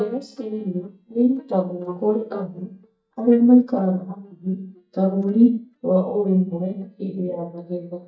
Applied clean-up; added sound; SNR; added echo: neural mask model DeepFilterNet 3.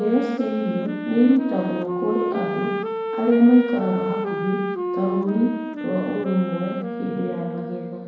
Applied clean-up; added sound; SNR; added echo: none; Wind instrument, woodwind instrument; 5 dB; reverberation time 1.1 s.